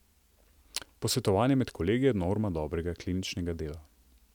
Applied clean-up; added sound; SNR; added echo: none; none; none; none.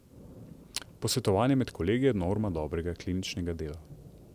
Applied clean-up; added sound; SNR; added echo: none; Thunder; 19 dB; none.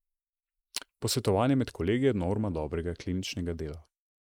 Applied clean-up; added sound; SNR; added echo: neural mask model Resemble Enhance denoiser.